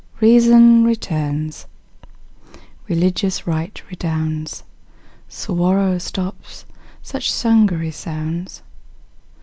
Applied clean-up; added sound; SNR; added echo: none; none; none; none.